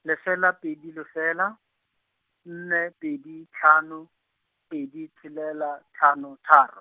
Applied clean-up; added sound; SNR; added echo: none; none; none; none.